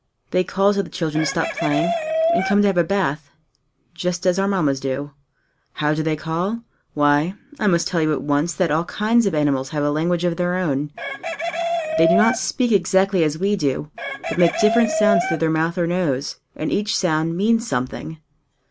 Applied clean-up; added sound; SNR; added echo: none; Chicken, rooster; 4 dB; none.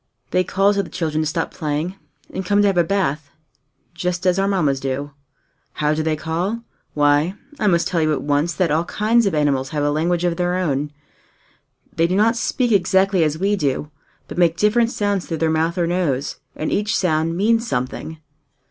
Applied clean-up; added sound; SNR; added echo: none; none; none; none.